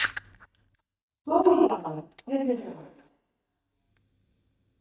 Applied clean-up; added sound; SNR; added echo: neural mask model DeepFilterNet 3.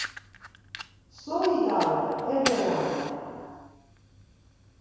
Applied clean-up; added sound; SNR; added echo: none; Fire; 10 dB; reverberation time 2.2 s.